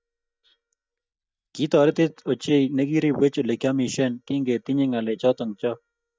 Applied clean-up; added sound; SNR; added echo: neural mask model DeepFilterNet 3.